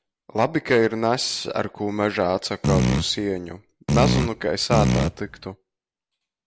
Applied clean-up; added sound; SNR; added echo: none; Fart; -2 dB; none.